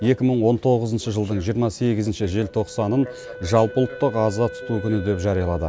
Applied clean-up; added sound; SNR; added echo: none; Wind instrument, woodwind instrument; 17 dB; none.